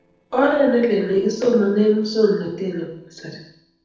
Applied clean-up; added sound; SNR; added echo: neural separator model SepFormer DNS4.